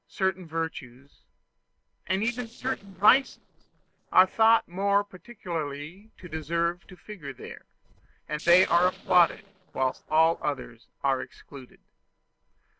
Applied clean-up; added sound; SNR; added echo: neural separator model SepFormer DNS4.